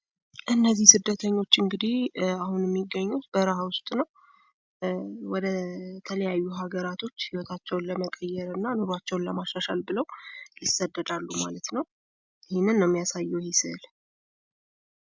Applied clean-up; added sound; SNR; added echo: none; none; none; none.